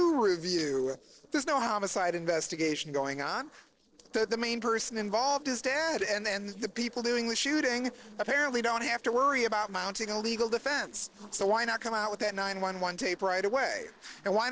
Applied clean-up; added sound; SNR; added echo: neural separator model SepFormer DNS4.